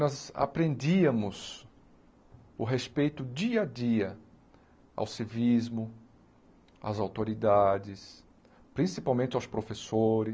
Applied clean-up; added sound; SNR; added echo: none; none; none; none.